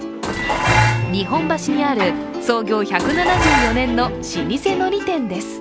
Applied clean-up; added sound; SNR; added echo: none; Dishes, pots, and pans; 4 dB; none.